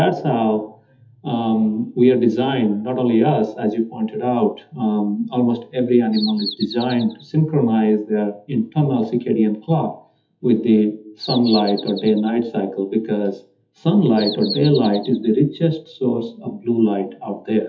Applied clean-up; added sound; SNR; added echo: classical method WPE with log-MMSE.